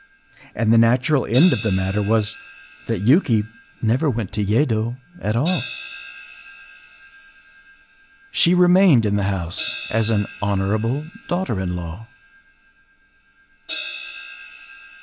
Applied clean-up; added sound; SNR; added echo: none; Crash cymbal; 14 dB; none.